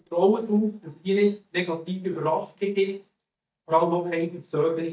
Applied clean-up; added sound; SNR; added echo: neural mask model DeepFilterNet 3.